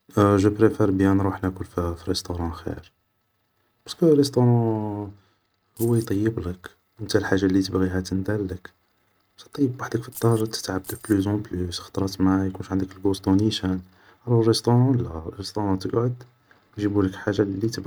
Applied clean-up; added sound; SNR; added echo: none; Keys jangling; 19 dB; none.